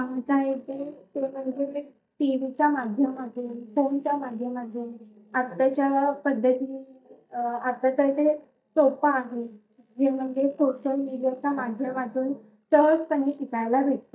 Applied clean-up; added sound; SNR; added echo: neural mask model DeepFilterNet 3.